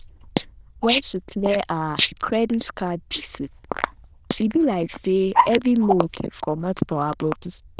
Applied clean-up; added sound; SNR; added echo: neural diffusion model UNIVERSE++.